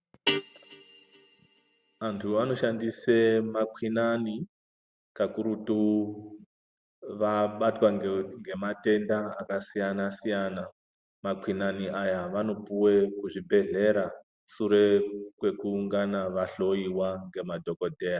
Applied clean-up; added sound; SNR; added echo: none; Guitar; 9 dB; none.